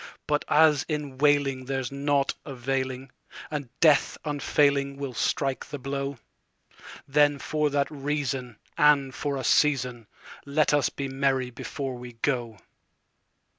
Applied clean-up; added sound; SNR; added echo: none; none; none; none.